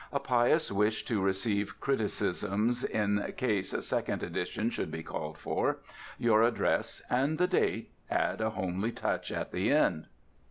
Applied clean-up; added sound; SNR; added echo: none; none; none; none.